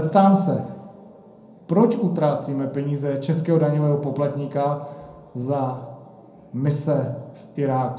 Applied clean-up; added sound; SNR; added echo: none; none; none; reverberation time 0.6 s.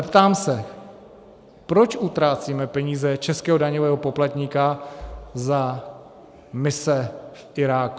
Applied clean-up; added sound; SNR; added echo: none; none; none; none.